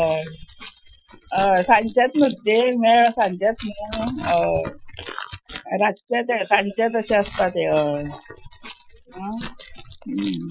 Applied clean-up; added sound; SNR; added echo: classical method Wiener filter.